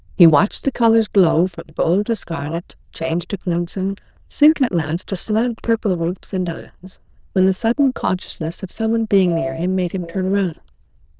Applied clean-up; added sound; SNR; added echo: neural diffusion model UNIVERSE++.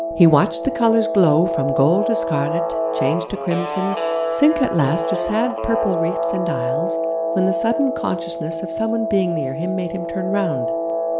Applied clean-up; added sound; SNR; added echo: none; Guitar; 2 dB; none.